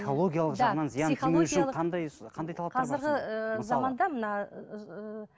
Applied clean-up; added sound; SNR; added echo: none; none; none; none.